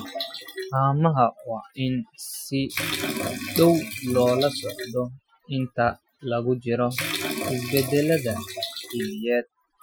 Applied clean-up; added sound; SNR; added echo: classical method Wiener filter.